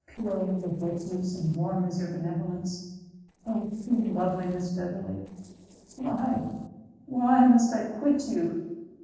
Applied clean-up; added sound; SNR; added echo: neural separator model SepFormer DNS4.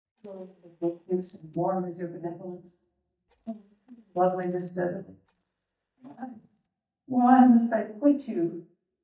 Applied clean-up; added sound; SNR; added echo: neural mask model DeepFilterNet 3.